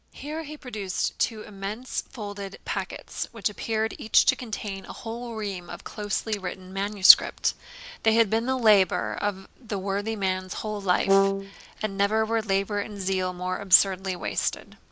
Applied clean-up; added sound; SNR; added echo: none; Brass instrument; -4 dB; none.